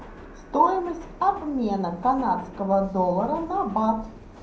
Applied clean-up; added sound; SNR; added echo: none; Subway, metro, underground; 17 dB; reverberation time 0.5 s.